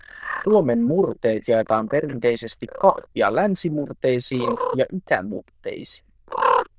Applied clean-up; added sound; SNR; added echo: neural diffusion model UNIVERSE++.